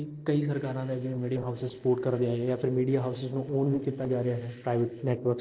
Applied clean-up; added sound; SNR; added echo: neural separator model SepFormer DNS4.